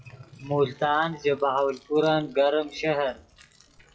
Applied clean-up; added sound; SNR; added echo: classical method WPE with log-MMSE.